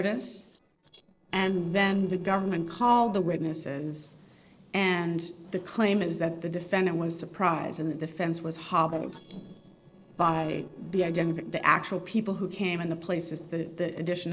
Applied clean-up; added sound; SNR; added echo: neural separator model SepFormer DNS4.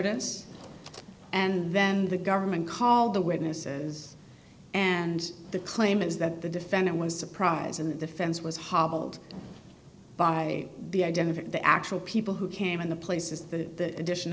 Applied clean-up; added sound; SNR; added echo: none; none; none; none.